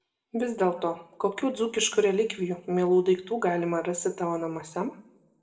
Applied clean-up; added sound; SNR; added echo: none; none; none; reverberation time 0.5 s.